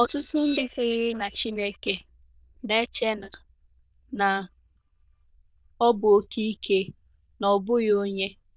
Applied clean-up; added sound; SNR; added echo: neural diffusion model UNIVERSE++.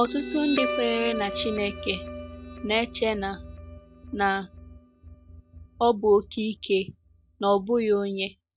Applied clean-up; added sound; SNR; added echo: none; Guitar; 10 dB; none.